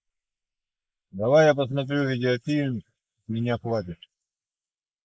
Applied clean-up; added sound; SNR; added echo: neural mask model Resemble Enhance denoiser.